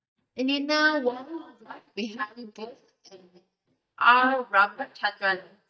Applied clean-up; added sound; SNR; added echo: neural mask model DeepFilterNet 3.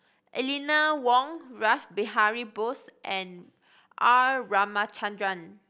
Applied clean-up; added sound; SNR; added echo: none; none; none; none.